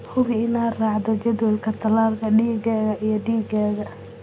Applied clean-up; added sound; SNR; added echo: none; none; none; none.